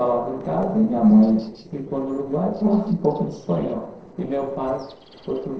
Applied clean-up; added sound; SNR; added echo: neural separator model SepFormer DNS4.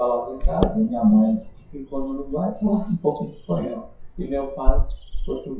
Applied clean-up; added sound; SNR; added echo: classical method WPE with log-MMSE.